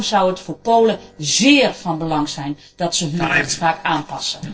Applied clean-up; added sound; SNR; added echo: neural separator model SepFormer DNS4.